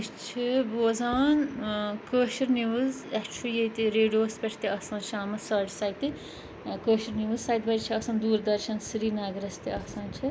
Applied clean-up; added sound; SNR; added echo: none; Writing; 15 dB; none.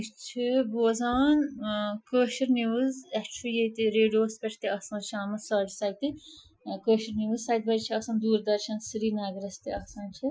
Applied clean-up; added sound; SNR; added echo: classical method Wiener filter.